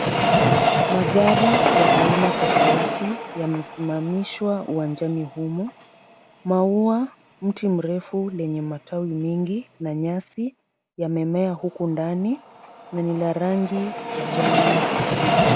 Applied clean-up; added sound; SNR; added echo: none; Train; -1 dB; none.